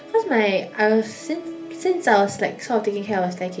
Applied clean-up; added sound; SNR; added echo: none; Musical instrument; 18 dB; reverberation time 0.3 s.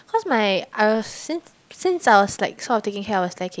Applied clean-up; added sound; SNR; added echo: none; none; none; none.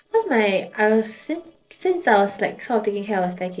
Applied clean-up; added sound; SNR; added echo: neural separator model SepFormer DNS4.